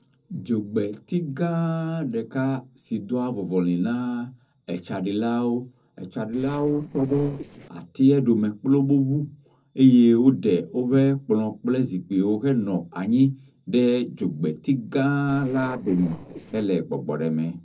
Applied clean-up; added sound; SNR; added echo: neural separator model SepFormer DNS4.